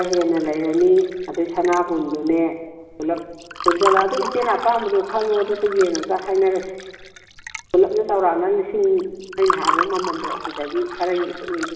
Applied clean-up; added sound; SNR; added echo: none; Fill (with liquid) / Water; 9 dB; reverberation time 1.2 s.